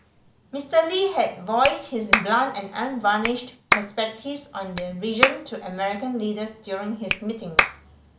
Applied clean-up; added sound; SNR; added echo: none; Clapping; 3 dB; none.